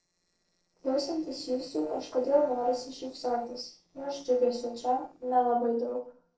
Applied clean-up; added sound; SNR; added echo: neural separator model SepFormer DNS4.